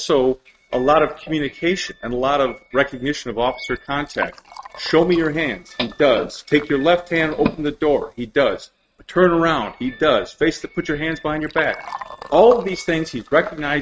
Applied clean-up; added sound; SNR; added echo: neural mask model RNNoise.